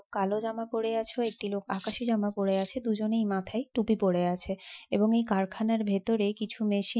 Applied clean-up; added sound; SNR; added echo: classical method Wiener filter.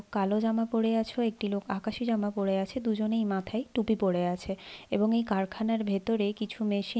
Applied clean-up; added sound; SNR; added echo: none; none; none; none.